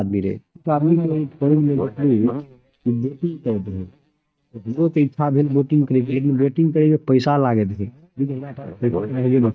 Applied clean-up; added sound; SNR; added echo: neural mask model DeepFilterNet 3.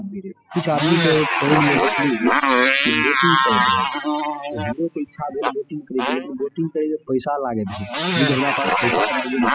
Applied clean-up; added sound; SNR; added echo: classical method spectral subtraction.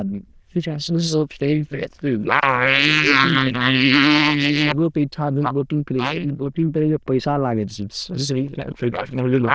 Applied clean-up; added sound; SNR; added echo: neural diffusion model UNIVERSE++.